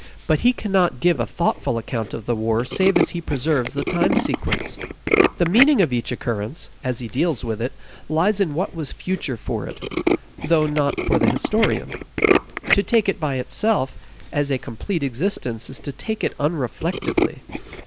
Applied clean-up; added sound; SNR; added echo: none; Tools; 4 dB; none.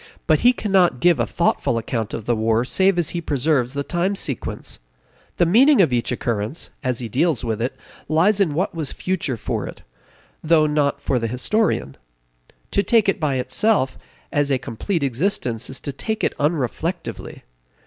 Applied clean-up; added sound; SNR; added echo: none; none; none; none.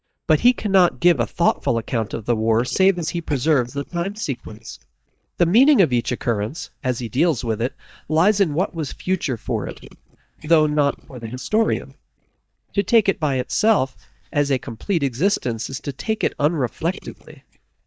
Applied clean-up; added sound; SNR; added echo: neural mask model DeepFilterNet 3.